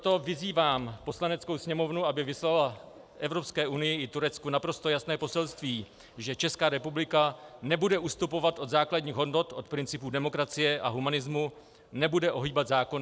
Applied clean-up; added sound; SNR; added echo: none; none; none; none.